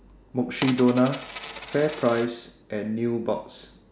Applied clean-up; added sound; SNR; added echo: none; Coin (dropping); 11 dB; none.